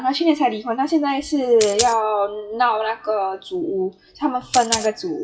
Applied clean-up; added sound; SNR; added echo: classical method WPE with log-MMSE.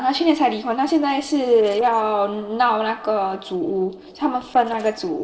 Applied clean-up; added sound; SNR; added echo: neural separator model SepFormer DNS4.